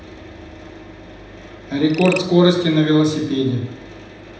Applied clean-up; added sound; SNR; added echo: none; Frog; 16 dB; reverberation time 0.9 s.